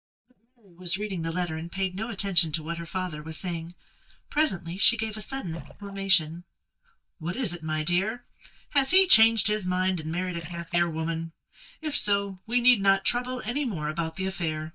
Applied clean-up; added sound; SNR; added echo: neural mask model DeepFilterNet 3.